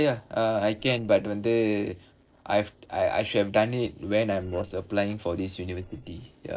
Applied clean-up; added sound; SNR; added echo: neural separator model SepFormer DNS4.